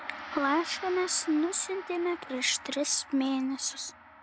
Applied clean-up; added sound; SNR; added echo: none; Gong; 14 dB; none.